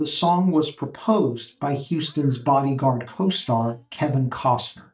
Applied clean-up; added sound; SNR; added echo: neural mask model DeepFilterNet 3.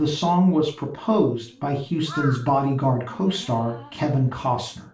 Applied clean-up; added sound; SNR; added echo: none; Crow; 16 dB; reverberation time 0.3 s.